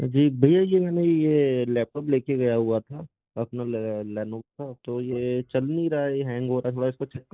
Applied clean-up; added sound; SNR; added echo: neural mask model DeepFilterNet 3.